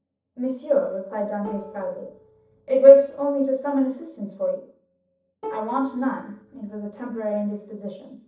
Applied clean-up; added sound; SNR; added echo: neural separator model SepFormer DNS4.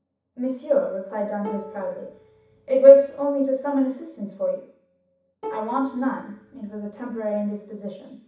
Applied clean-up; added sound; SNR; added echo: none; Plucked string instrument; 16 dB; reverberation time 0.7 s.